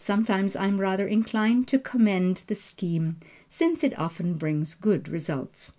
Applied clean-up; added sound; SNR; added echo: none; none; none; none.